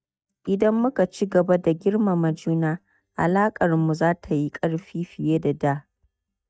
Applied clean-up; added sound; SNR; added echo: neural mask model DeepFilterNet 3.